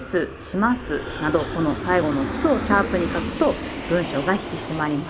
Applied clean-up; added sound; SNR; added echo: none; Aircraft; 6 dB; none.